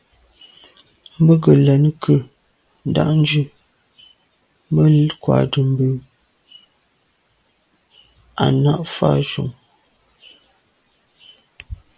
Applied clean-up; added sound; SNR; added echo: none; none; none; none.